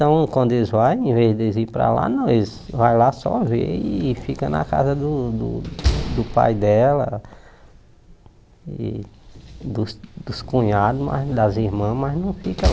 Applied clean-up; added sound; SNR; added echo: none; Slam; 11 dB; none.